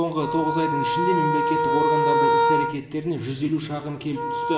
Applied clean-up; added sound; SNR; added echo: none; Wind instrument, woodwind instrument; -3 dB; reverberation time 1.0 s.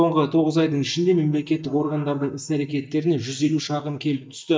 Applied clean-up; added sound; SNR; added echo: neural mask model DeepFilterNet 3.